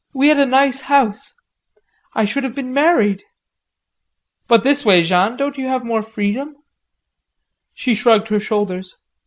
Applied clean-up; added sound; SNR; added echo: none; none; none; none.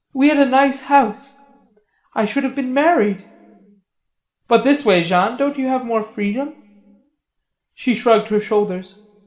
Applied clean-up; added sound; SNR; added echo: none; none; none; reverberation time 1.8 s.